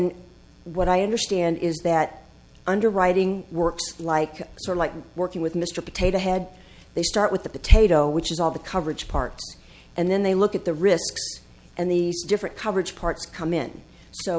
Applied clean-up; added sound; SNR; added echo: none; none; none; none.